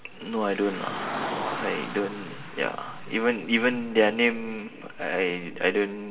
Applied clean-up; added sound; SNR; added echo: none; Car; 11 dB; reverberation time 0.3 s.